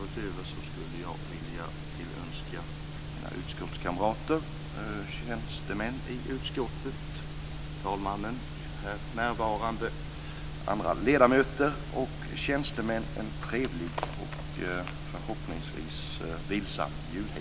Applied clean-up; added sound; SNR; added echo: none; none; none; none.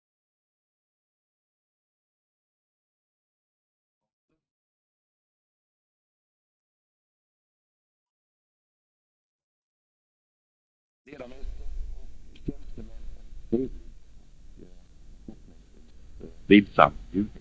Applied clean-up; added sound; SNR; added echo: neural mask model DeepFilterNet 3.